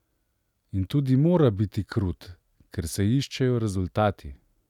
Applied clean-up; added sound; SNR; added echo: none; none; none; none.